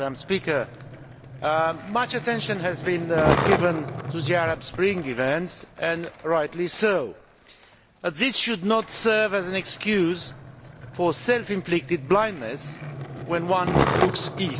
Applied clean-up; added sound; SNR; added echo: none; Skateboard; 6 dB; none.